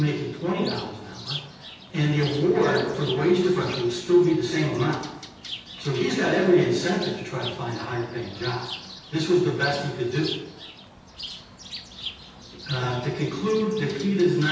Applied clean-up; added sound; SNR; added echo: none; Bird; 15 dB; reverberation time 0.9 s.